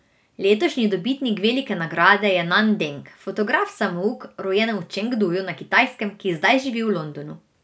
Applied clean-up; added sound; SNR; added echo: none; none; none; none.